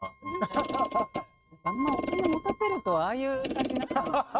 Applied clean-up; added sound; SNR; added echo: neural mask model RNNoise.